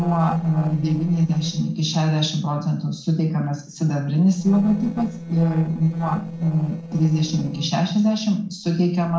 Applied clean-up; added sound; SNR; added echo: neural separator model SepFormer DNS4.